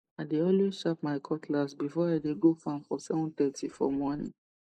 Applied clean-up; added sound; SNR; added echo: neural mask model Resemble Enhance denoiser.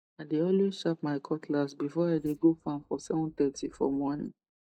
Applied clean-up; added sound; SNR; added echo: neural mask model DeepFilterNet 3.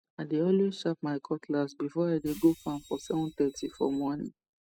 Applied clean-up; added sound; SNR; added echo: classical method spectral subtraction.